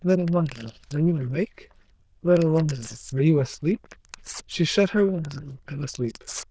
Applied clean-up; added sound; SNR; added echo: neural diffusion model UNIVERSE++.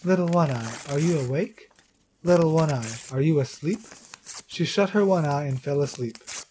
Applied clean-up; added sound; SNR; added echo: none; Crumpling, crinkling / Tearing; 18 dB; none.